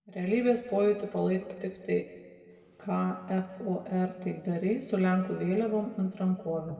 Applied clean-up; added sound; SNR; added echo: none; none; none; reverberation time 1.6 s.